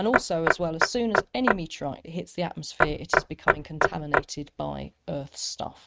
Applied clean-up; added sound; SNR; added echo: neural mask model RNNoise.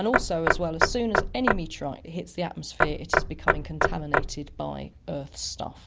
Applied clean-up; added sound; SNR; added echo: none; Knock / Wood; -4 dB; none.